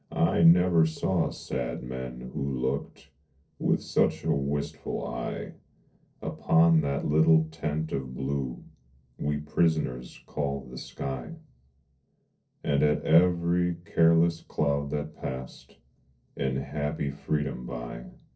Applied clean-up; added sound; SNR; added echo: neural separator model SepFormer DNS4.